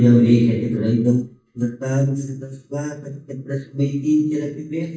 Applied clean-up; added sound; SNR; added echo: neural mask model DeepFilterNet 3.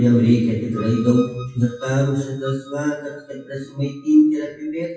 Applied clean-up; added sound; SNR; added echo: classical method WPE with log-MMSE.